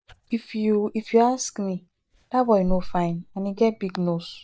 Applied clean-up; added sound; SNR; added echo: neural mask model DeepFilterNet 3.